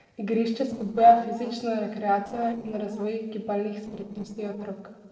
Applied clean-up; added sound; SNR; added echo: neural separator model SepFormer DNS4.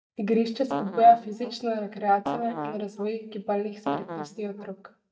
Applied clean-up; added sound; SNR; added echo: neural mask model DeepFilterNet 3.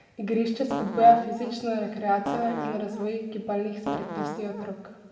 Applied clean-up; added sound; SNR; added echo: none; Fart; 7 dB; reverberation time 1.5 s.